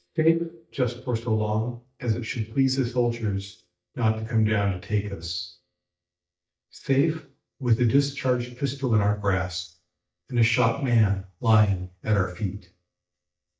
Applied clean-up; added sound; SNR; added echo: neural mask model DeepFilterNet 3.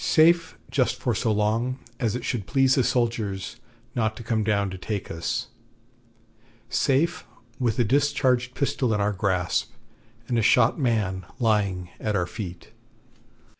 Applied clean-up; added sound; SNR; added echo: none; none; none; none.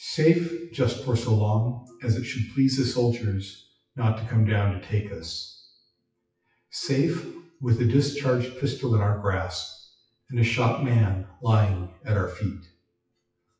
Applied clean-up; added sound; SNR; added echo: classical method WPE with log-MMSE.